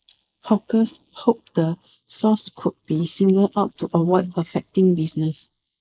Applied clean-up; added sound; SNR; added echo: neural mask model Resemble Enhance denoiser.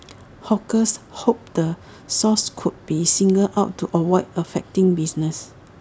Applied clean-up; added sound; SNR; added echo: none; none; none; none.